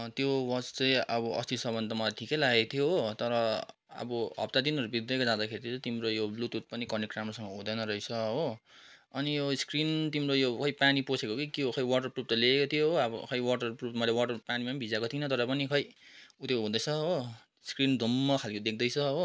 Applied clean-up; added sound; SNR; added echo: none; none; none; none.